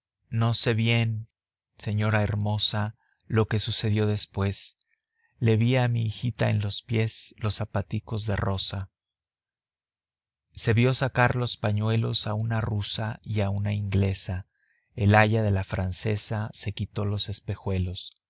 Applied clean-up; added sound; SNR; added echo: none; none; none; none.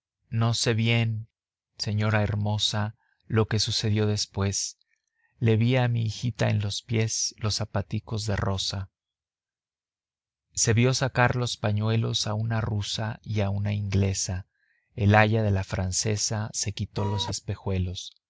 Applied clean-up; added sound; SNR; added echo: none; Printer; 8 dB; none.